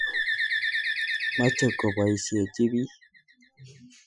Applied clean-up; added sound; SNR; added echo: classical method Wiener filter.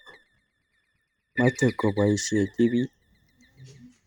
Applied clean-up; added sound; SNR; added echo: neural mask model RNNoise.